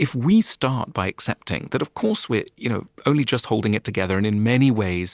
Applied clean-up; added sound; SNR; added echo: none; none; none; none.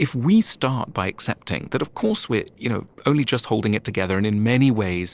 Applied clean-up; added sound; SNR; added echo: neural separator model SepFormer DNS4.